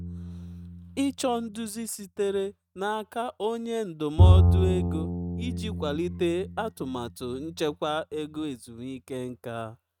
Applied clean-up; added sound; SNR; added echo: neural mask model RNNoise.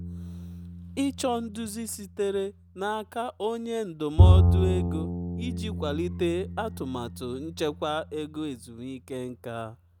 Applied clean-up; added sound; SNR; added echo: none; Bowed string instrument; -4 dB; none.